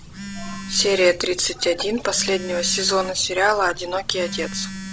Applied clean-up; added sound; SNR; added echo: none; Telephone; 12 dB; none.